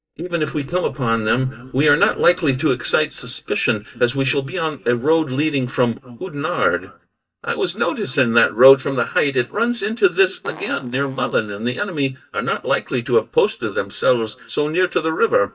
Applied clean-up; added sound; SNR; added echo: neural mask model DeepFilterNet 3.